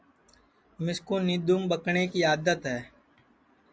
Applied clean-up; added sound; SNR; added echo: none; none; none; none.